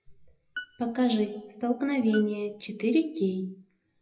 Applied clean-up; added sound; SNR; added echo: classical method WPE with log-MMSE.